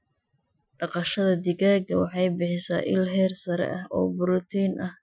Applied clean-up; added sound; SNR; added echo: classical method Wiener filter.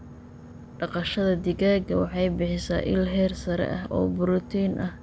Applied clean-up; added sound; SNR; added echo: none; Boat, Water vehicle; 18 dB; none.